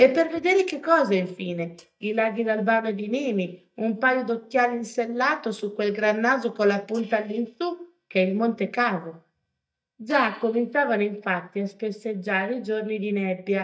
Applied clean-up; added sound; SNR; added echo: neural mask model DeepFilterNet 3.